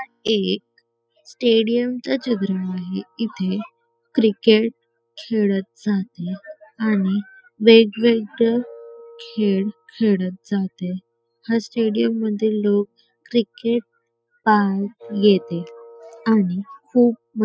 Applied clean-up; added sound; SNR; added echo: classical method spectral subtraction.